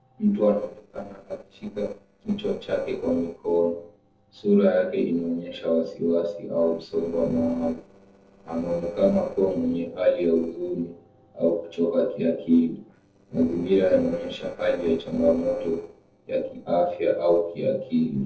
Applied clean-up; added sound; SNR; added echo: neural separator model SepFormer DNS4.